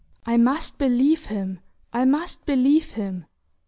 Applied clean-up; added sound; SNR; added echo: none; none; none; none.